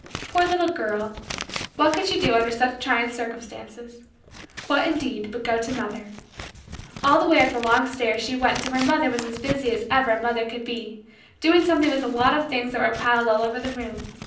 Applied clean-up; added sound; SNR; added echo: none; Scissors; 14 dB; reverberation time 0.6 s.